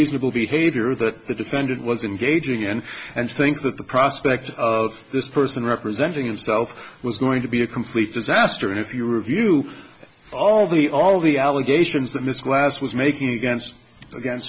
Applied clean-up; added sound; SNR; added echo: none; none; none; none.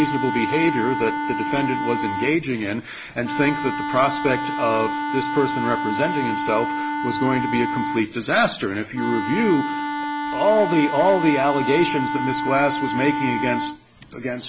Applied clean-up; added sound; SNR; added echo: none; Wind instrument, woodwind instrument; 3 dB; none.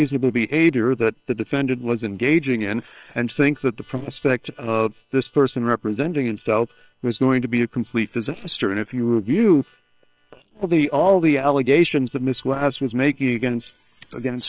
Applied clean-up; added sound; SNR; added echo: neural separator model SepFormer WHAM!.